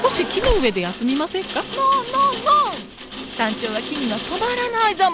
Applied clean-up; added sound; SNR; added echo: none; Rain; 10 dB; none.